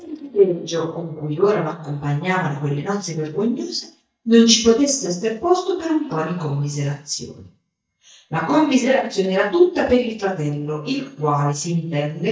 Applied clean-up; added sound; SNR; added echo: neural mask model DeepFilterNet 3.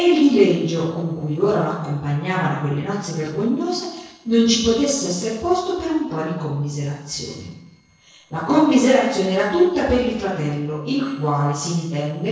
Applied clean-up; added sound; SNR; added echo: neural separator model SepFormer DNS4.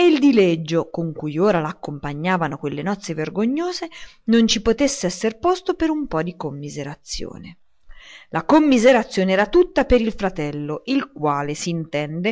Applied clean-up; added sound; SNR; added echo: none; none; none; none.